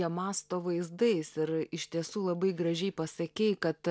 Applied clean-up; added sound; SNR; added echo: none; none; none; none.